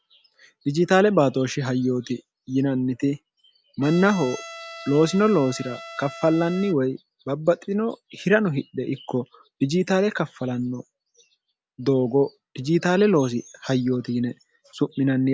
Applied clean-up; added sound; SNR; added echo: none; Trumpet; 16 dB; none.